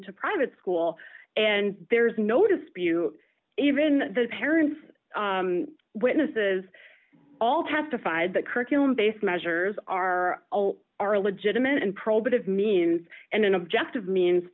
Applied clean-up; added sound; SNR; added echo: none; none; none; none.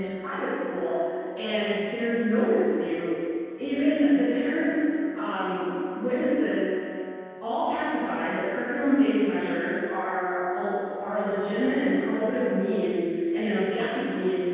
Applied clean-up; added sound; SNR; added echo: none; Brass instrument; 18 dB; reverberation time 2.1 s.